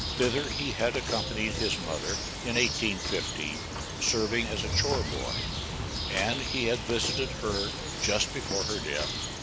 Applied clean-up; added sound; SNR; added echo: none; Bird; 1 dB; none.